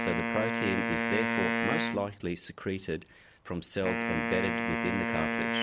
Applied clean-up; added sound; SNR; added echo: none; Wind instrument, woodwind instrument; -2 dB; none.